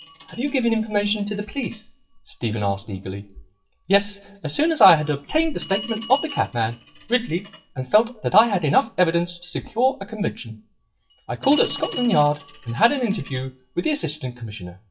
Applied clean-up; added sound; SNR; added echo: classical method WPE with log-MMSE.